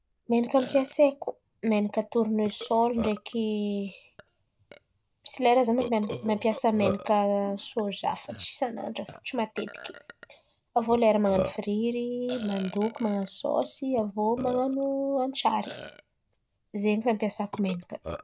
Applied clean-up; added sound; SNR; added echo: none; Burping, eructation; 14 dB; none.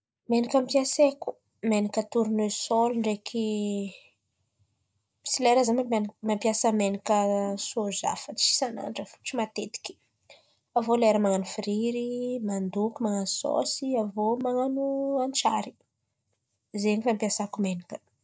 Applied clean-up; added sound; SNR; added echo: none; none; none; none.